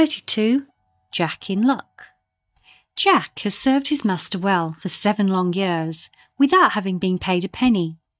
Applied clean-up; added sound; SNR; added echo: neural mask model DeepFilterNet 3.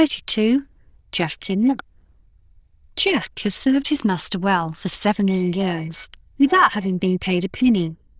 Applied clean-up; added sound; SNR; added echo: neural diffusion model UNIVERSE++.